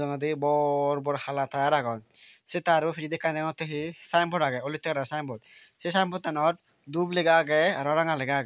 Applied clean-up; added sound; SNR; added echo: none; none; none; none.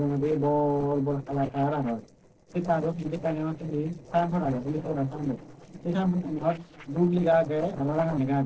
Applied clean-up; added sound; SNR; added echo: neural separator model SepFormer DNS4.